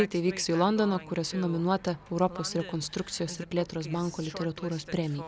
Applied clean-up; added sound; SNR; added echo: none; none; none; none.